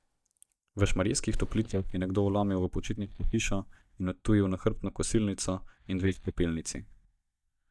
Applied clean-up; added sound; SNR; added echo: neural mask model DeepFilterNet 3.